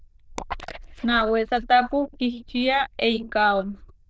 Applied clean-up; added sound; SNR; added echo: neural diffusion model UNIVERSE++.